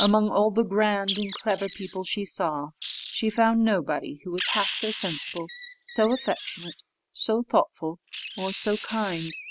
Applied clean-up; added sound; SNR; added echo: none; Wild animals; 10 dB; none.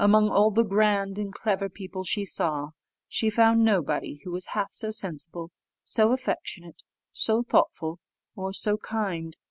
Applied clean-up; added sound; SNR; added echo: none; none; none; none.